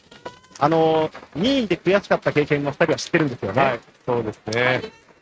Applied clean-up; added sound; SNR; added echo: neural mask model RNNoise.